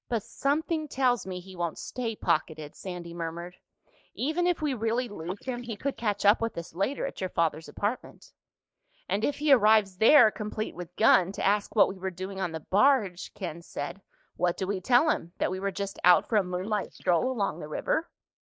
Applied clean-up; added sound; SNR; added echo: neural mask model Resemble Enhance denoiser.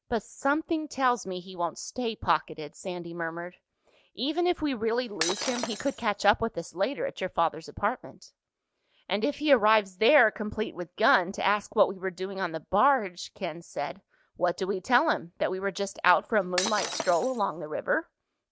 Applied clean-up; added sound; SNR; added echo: none; Shatter; 7 dB; none.